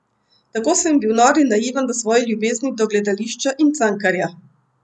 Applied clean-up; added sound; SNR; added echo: none; none; none; none.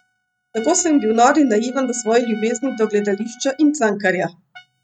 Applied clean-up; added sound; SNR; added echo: neural mask model RNNoise.